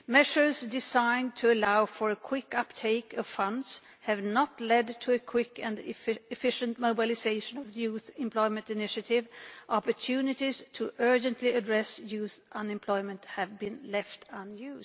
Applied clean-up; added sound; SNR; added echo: none; none; none; none.